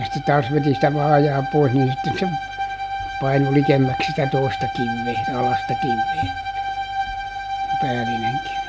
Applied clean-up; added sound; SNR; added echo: none; Bowed string instrument; 3 dB; none.